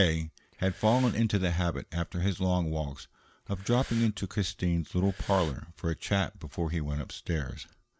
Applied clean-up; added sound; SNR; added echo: none; Breathing; 19 dB; none.